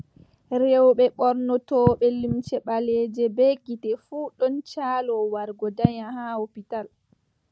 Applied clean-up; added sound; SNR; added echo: none; none; none; none.